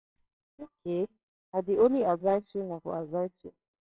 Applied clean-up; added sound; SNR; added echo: neural separator model SepFormer WHAMR!.